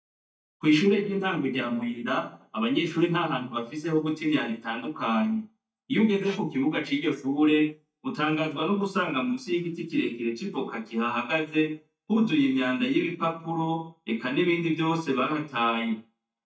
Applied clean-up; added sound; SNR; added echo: neural mask model DeepFilterNet 3.